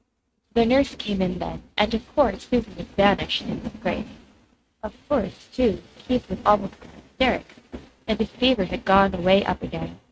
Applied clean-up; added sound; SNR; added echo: neural mask model RNNoise.